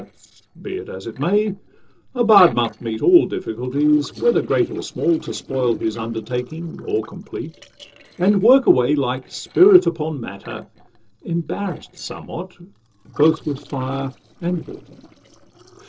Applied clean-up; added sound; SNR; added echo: neural separator model SepFormer DNS4.